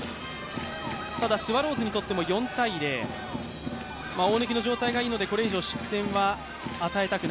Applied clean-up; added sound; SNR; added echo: none; Motor vehicle (road) / Siren; 16 dB; none.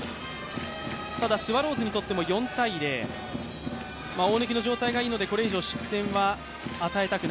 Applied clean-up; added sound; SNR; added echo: none; none; none; none.